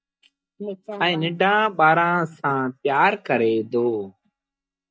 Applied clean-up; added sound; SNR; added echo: neural mask model DeepFilterNet 3.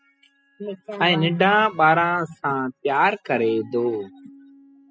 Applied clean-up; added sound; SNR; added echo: classical method spectral subtraction.